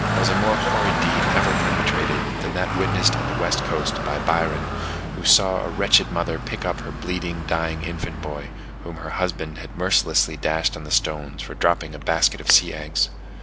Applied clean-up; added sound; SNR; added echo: none; Traffic noise, roadway noise; 2 dB; none.